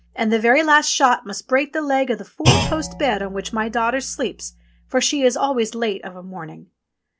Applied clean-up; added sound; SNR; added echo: none; Thump, thud; 8 dB; none.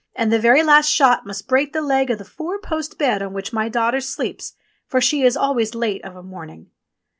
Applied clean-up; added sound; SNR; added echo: none; none; none; none.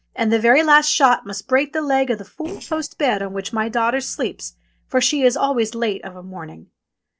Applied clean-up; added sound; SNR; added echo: neural separator model SepFormer DNS4.